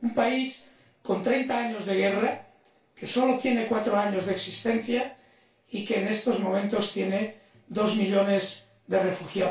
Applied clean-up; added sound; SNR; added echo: none; none; none; reverberation time 0.2 s.